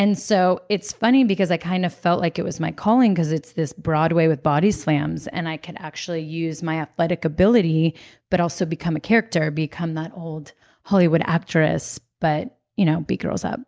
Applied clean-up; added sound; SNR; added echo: none; none; none; none.